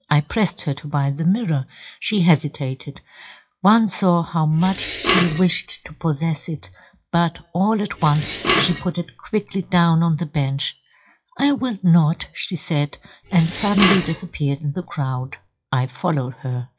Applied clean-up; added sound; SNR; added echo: classical method WPE with log-MMSE.